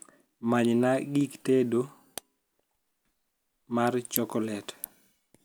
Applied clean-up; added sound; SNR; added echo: none; Camera; 18 dB; none.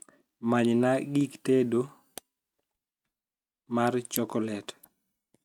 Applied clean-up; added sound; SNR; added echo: neural mask model RNNoise.